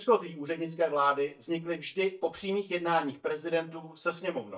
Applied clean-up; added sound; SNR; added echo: neural mask model DeepFilterNet 3.